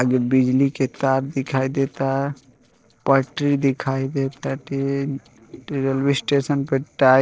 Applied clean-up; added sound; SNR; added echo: neural separator model SepFormer DNS4.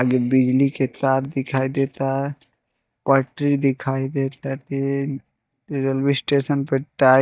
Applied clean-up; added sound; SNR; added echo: neural mask model DeepFilterNet 3.